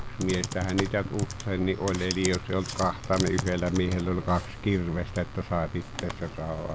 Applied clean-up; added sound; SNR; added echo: none; Computer keyboard; 7 dB; none.